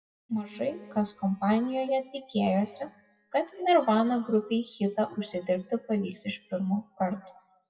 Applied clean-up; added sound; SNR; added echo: classical method WPE with log-MMSE.